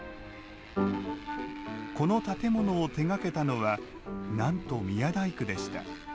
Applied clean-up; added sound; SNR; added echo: none; Motorcycle; 17 dB; none.